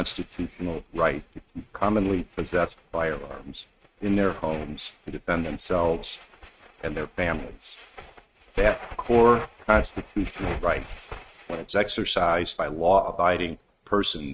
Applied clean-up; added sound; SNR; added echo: neural mask model RNNoise.